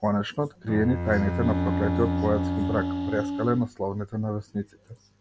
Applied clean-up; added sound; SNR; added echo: none; Wind instrument, woodwind instrument + Bowed string instrument; 1 dB; none.